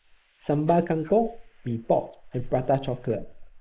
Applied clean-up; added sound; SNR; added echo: neural mask model Resemble Enhance denoiser.